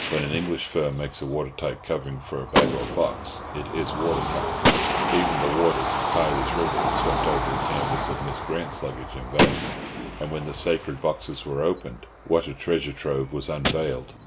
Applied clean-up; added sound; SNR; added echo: none; Train / Bird vocalization, bird call, bird song + Gunshot, gunfire; -1 dB; none.